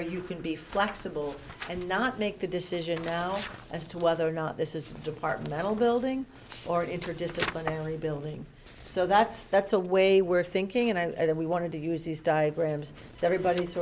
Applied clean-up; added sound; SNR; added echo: none; none; none; none.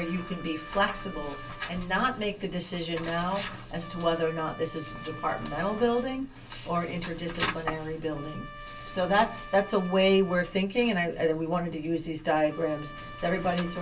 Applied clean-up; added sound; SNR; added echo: none; Trumpet; 17 dB; reverberation time 0.1 s.